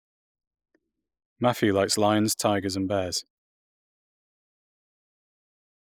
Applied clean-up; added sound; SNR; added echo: neural mask model Resemble Enhance denoiser.